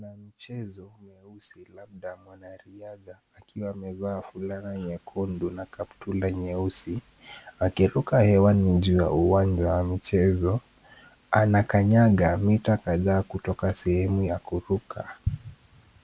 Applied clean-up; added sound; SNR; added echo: none; none; none; none.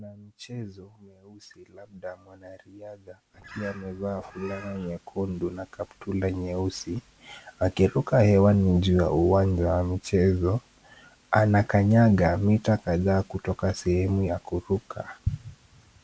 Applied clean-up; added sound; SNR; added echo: none; Bird; 20 dB; none.